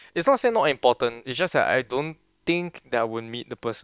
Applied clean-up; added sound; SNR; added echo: neural separator model SepFormer WHAM!.